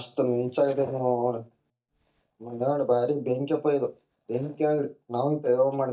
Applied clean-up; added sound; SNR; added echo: neural mask model DeepFilterNet 3.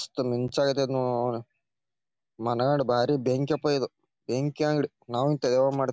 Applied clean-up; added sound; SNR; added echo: none; none; none; none.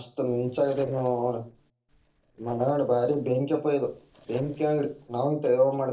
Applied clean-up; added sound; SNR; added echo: neural separator model SepFormer DNS4.